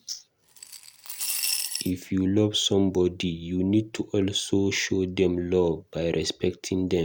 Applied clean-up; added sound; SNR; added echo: none; Coin (dropping) / Glass; 6 dB; none.